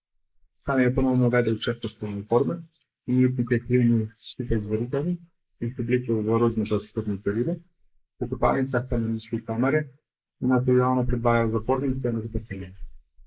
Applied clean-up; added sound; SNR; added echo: neural mask model Resemble Enhance denoiser.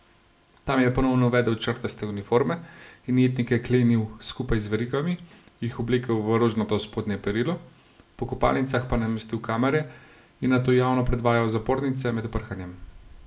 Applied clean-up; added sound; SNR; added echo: none; none; none; none.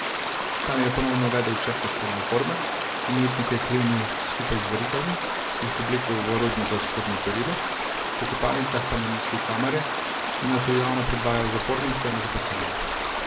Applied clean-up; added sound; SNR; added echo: none; Stream; -1 dB; none.